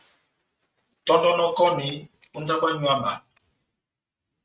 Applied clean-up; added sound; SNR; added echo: neural mask model RNNoise.